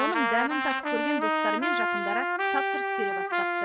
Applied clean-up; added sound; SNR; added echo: neural mask model RNNoise.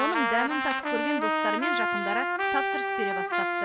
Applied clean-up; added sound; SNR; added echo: none; Trumpet; -5 dB; none.